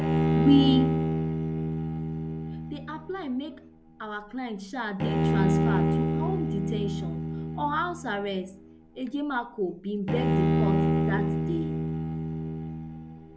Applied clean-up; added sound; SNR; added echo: none; Bowed string instrument; -4 dB; none.